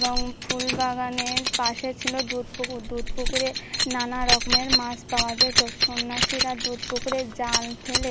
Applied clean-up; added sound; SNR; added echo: none; Keys jangling; -4 dB; none.